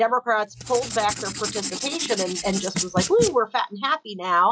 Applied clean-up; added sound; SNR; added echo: classical method log-MMSE.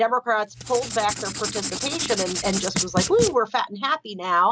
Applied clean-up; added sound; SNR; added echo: none; Writing; 5 dB; none.